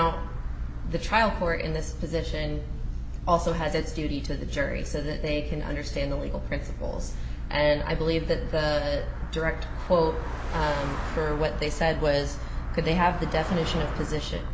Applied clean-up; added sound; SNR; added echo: none; Car passing by; 16 dB; none.